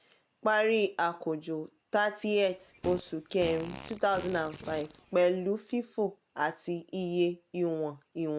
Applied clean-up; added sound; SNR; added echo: none; Fart; 14 dB; none.